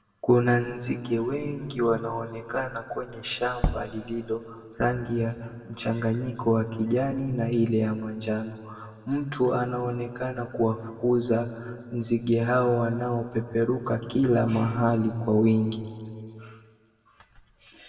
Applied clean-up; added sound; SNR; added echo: none; Tap / Bass drum; 4 dB; reverberation time 2.0 s.